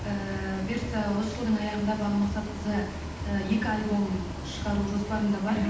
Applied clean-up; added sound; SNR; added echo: none; Bus; 11 dB; reverberation time 0.8 s.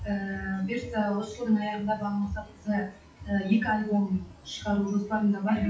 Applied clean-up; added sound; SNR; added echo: classical method WPE with log-MMSE.